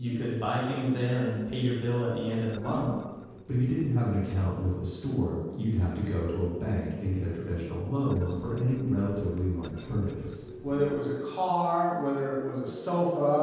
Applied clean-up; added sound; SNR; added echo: neural separator model SepFormer DNS4.